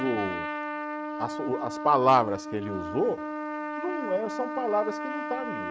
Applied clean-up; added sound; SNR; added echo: neural mask model RNNoise.